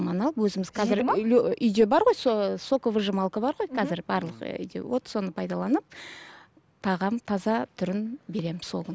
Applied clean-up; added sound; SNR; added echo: none; none; none; none.